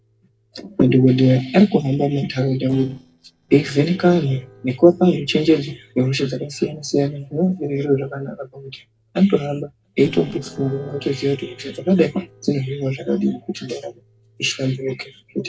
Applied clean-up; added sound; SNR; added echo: neural separator model SepFormer DNS4.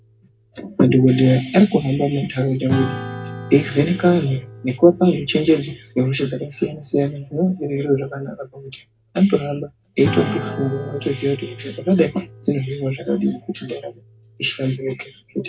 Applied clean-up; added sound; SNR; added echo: none; Acoustic guitar / Strum; 14 dB; reverberation time 0.2 s.